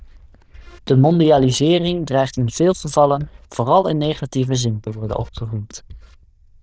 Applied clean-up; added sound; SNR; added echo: neural diffusion model UNIVERSE++.